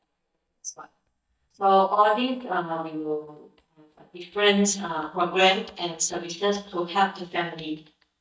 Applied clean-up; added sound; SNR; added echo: neural mask model DeepFilterNet 3.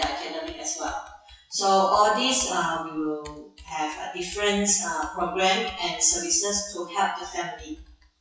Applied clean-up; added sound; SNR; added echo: classical method WPE with log-MMSE.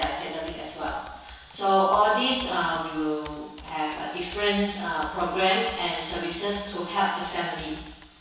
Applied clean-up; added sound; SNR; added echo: none; Computer keyboard; 19 dB; reverberation time 1.1 s.